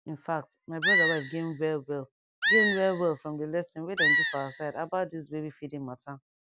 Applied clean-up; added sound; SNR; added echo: none; Animal; -3 dB; none.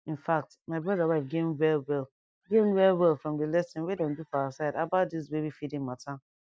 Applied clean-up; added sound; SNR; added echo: neural mask model DeepFilterNet 3.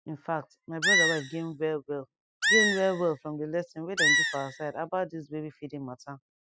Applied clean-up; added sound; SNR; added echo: classical method spectral subtraction.